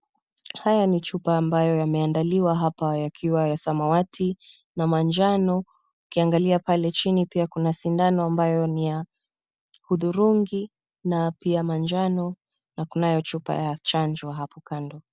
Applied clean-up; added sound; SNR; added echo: none; none; none; none.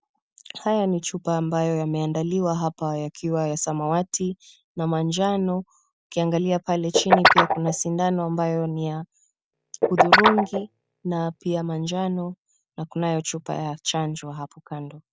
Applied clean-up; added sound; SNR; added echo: none; Guitar; -3 dB; none.